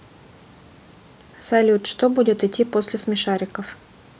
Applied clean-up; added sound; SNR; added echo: none; none; none; none.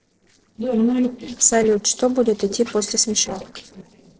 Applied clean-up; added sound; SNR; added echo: neural separator model SepFormer DNS4.